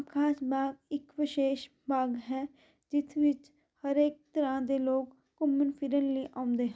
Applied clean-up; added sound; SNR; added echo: none; none; none; none.